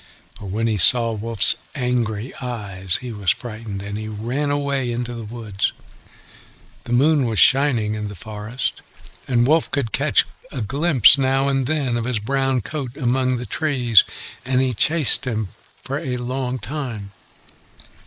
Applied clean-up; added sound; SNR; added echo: neural mask model Resemble Enhance denoiser.